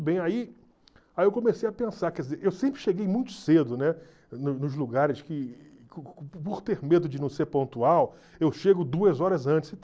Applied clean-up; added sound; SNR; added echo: none; none; none; none.